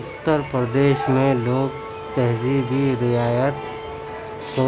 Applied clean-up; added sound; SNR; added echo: none; Wind instrument, woodwind instrument; 13 dB; none.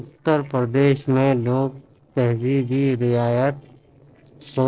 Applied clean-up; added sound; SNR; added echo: neural separator model SepFormer DNS4.